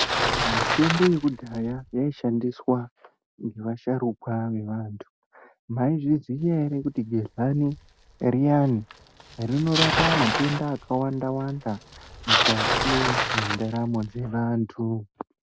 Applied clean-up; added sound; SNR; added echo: none; Bicycle; 4 dB; none.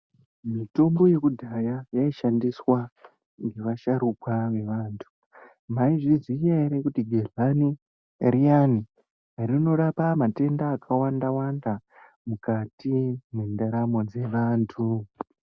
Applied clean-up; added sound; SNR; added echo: none; none; none; none.